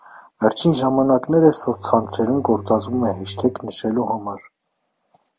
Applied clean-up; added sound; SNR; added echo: none; Bowed string instrument; 17 dB; none.